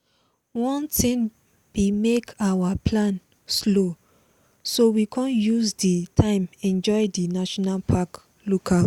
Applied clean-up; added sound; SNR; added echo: none; none; none; none.